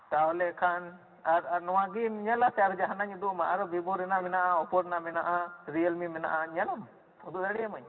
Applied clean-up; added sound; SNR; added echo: none; none; none; reverberation time 2.4 s.